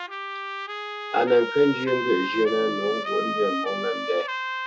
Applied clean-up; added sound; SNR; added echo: none; Trumpet; 5 dB; reverberation time 0.2 s.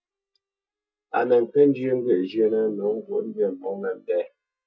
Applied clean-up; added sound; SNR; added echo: neural mask model DeepFilterNet 3.